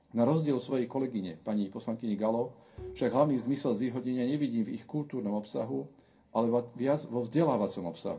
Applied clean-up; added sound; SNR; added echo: none; Bowed string instrument; 18 dB; reverberation time 0.3 s.